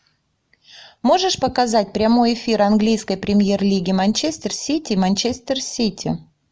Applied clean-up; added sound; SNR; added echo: none; none; none; none.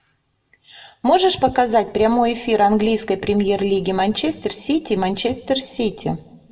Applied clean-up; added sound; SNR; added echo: none; none; none; reverberation time 0.8 s.